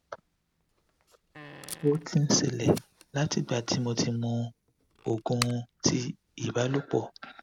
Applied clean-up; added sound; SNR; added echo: none; Fart + Packing tape, duct tape; 16 dB; none.